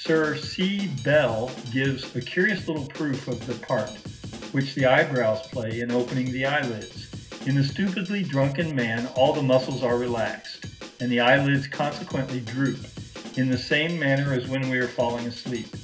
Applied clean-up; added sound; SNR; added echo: none; Drum kit; 14 dB; reverberation time 0.4 s.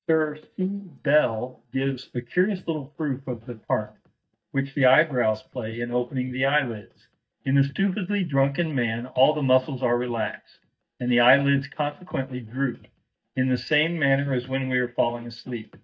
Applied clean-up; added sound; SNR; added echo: neural mask model DeepFilterNet 3.